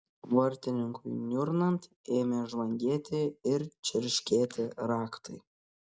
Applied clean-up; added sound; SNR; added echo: none; none; none; none.